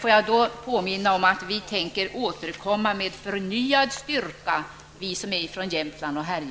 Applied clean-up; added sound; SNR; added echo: none; none; none; none.